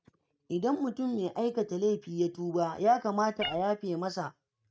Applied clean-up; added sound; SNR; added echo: neural mask model RNNoise.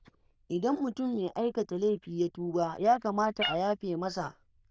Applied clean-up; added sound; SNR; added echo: neural diffusion model UNIVERSE++.